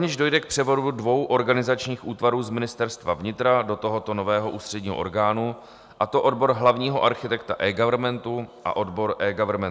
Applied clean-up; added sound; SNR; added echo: none; none; none; none.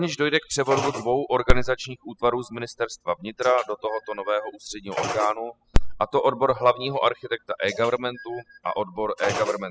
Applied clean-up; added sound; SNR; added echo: classical method spectral subtraction.